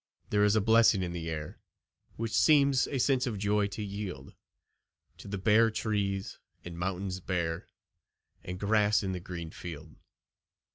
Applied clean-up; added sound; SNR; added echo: none; none; none; none.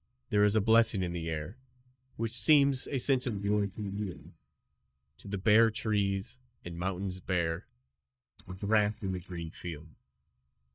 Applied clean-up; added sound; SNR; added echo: neural mask model DeepFilterNet 3.